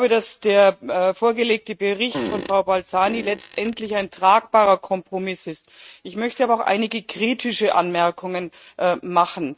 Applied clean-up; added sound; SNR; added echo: neural mask model RNNoise.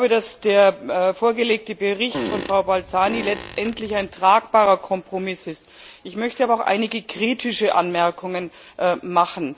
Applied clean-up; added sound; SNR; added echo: none; Fart; 11 dB; none.